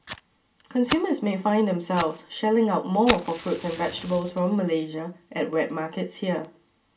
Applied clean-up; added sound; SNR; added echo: none; Fire; 10 dB; reverberation time 0.2 s.